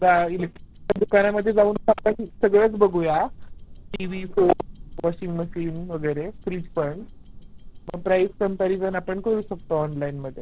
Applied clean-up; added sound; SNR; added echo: none; Tick-tock; 15 dB; none.